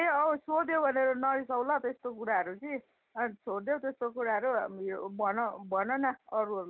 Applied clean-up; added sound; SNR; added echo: none; none; none; none.